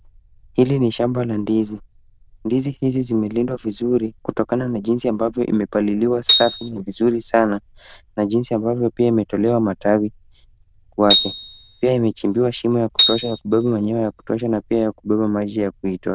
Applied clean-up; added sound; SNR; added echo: neural diffusion model UNIVERSE++.